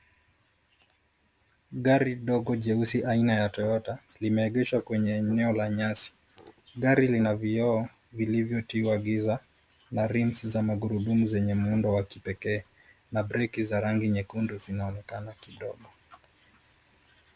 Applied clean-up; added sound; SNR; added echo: none; none; none; none.